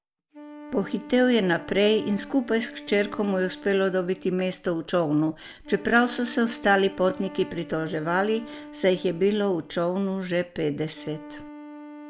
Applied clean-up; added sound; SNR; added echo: none; Wind instrument, woodwind instrument; 17 dB; none.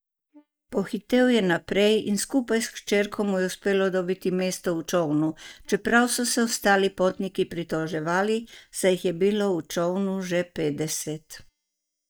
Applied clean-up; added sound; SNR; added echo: neural mask model DeepFilterNet 3.